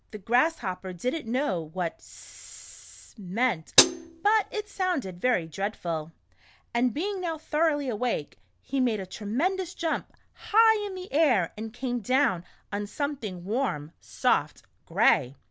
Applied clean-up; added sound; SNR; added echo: none; Hi-hat; -2 dB; none.